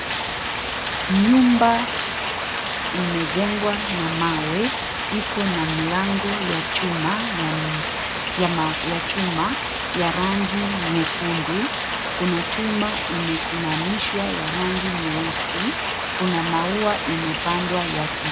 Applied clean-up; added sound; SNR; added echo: none; Rain; 2 dB; none.